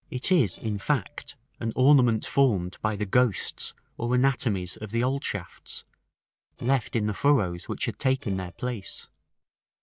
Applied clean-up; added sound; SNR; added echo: neural separator model SepFormer DNS4.